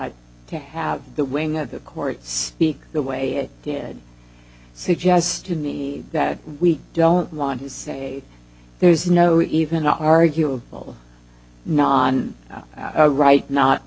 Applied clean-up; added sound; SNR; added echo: none; none; none; none.